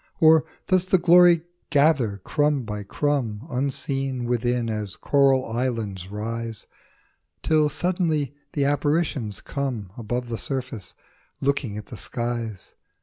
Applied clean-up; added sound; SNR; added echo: none; none; none; none.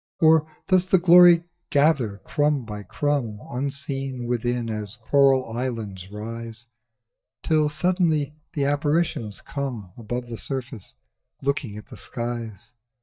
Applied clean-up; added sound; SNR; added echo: neural mask model DeepFilterNet 3.